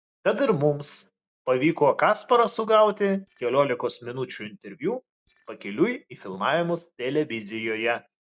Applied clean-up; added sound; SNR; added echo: neural mask model DeepFilterNet 3.